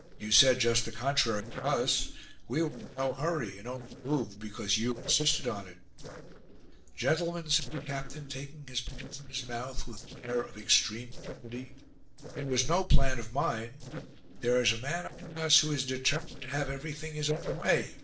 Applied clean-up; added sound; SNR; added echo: neural separator model SepFormer DNS4.